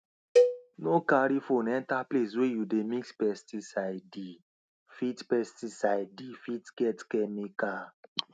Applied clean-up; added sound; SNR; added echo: neural mask model RNNoise.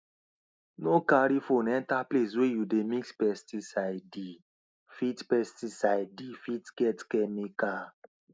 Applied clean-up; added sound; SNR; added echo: neural mask model Resemble Enhance denoiser.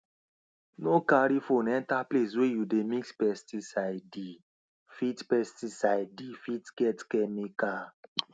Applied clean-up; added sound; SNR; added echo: none; none; none; none.